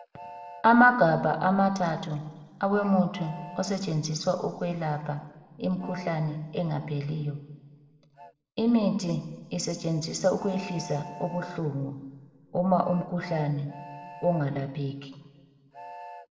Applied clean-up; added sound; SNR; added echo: none; Train; 20 dB; reverberation time 1.3 s.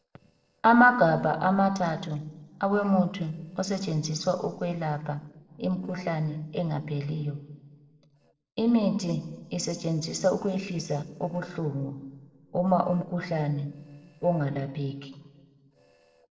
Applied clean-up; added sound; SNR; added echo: neural separator model SepFormer DNS4.